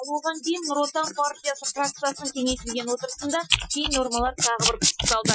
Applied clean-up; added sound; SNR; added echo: classical method Wiener filter.